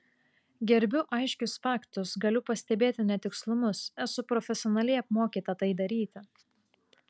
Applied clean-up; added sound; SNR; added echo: none; none; none; none.